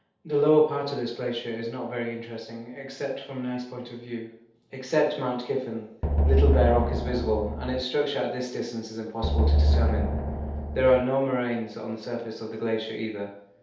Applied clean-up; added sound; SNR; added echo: none; Drum; -4 dB; reverberation time 0.8 s.